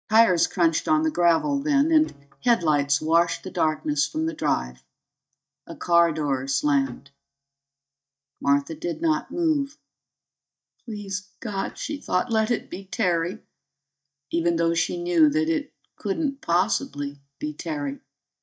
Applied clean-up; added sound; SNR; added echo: neural mask model DeepFilterNet 3.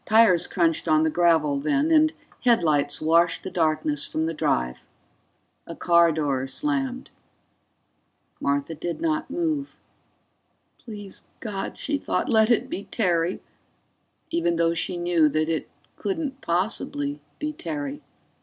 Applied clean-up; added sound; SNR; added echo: none; none; none; none.